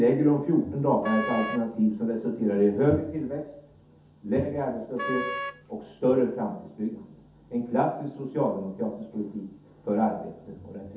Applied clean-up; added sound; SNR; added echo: none; Wind instrument, woodwind instrument; 7 dB; reverberation time 0.5 s.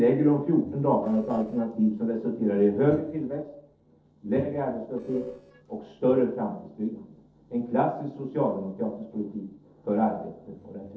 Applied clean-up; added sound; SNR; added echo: neural separator model SepFormer DNS4.